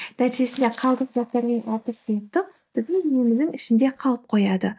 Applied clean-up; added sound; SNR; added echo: neural mask model DeepFilterNet 3.